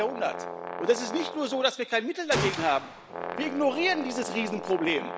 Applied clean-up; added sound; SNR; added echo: none; Brass instrument + Gunshot, gunfire; 7 dB; none.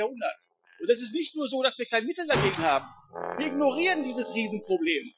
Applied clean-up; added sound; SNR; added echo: classical method Wiener filter.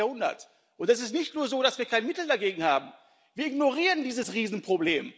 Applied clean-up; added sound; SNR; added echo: none; none; none; none.